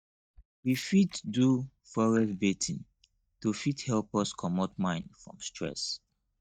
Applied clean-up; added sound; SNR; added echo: neural mask model DeepFilterNet 3.